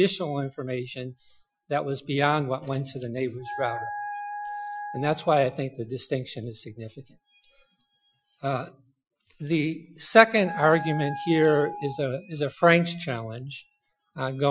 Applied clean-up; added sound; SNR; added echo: classical method Wiener filter.